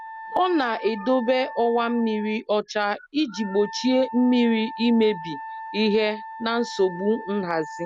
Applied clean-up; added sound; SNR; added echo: none; Wind instrument, woodwind instrument; 14 dB; none.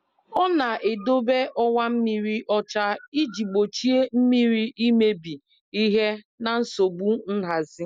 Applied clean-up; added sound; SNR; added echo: none; none; none; none.